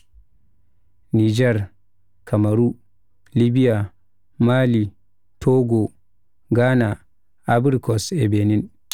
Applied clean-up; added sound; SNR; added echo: none; none; none; none.